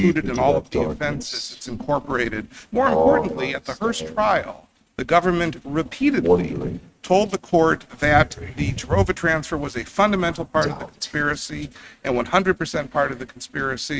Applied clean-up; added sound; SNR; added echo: neural mask model RNNoise.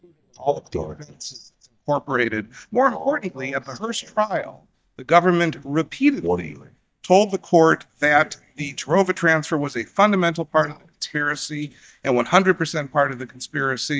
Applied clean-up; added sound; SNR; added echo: neural mask model DeepFilterNet 3.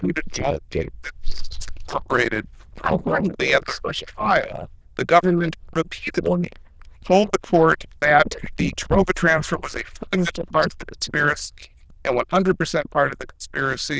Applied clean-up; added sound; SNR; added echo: neural diffusion model UNIVERSE++.